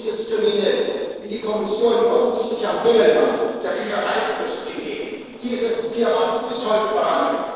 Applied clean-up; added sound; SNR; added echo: neural separator model SepFormer DNS4.